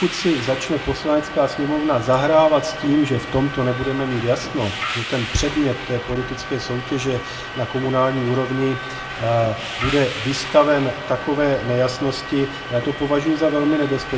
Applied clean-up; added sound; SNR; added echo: none; Subway, metro, underground; 10 dB; reverberation time 1.9 s.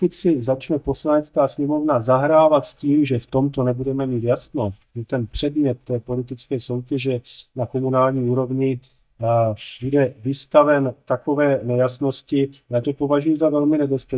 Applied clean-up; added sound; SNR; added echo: neural mask model DeepFilterNet 3.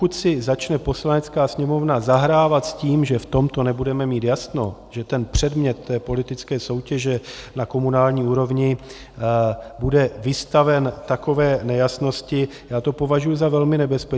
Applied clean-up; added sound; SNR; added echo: none; none; none; none.